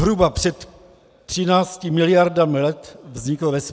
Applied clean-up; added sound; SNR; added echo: none; none; none; none.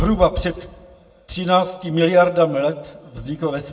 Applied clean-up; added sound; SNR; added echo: none; none; none; reverberation time 0.6 s.